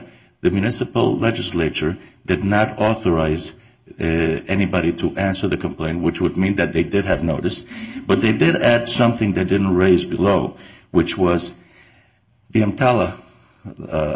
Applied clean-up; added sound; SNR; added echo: none; none; none; none.